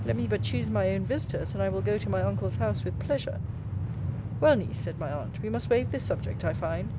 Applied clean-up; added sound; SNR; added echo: none; Train; 1 dB; none.